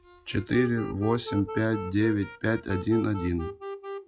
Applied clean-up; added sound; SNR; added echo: classical method log-MMSE.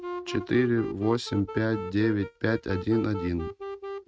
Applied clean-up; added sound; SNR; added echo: neural mask model RNNoise.